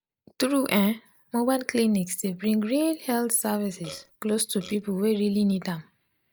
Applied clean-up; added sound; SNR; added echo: neural mask model DeepFilterNet 3.